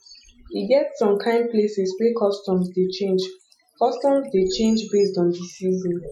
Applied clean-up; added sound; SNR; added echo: classical method Wiener filter.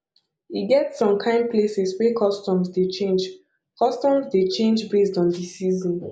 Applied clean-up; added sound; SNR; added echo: none; none; none; none.